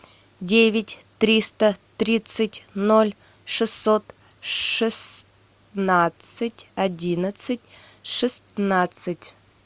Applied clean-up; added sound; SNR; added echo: none; none; none; none.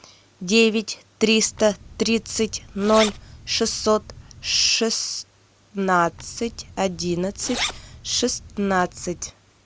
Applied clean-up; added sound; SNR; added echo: none; Zipper (clothing); 12 dB; none.